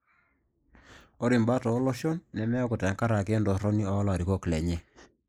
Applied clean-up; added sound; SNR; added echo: neural mask model Resemble Enhance denoiser.